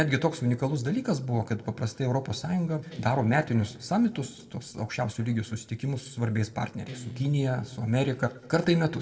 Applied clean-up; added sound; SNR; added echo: neural separator model SepFormer DNS4.